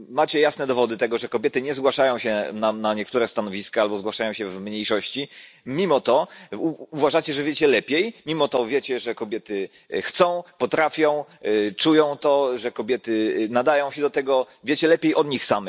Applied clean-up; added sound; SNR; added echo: none; none; none; none.